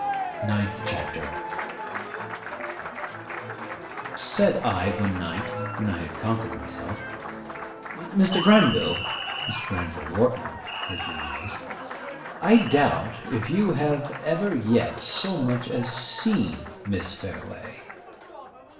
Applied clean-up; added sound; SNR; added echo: none; Applause; 7 dB; reverberation time 0.7 s.